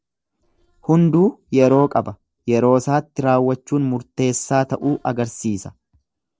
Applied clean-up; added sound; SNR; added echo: neural separator model SepFormer DNS4.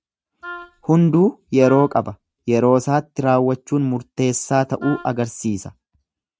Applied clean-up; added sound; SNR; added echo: neural mask model RNNoise.